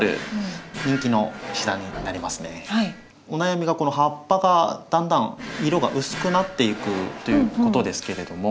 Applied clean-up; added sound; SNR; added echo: none; Drawer open or close; 12 dB; none.